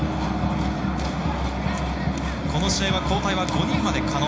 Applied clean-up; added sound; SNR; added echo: none; Bowed string instrument; 11 dB; reverberation time 0.4 s.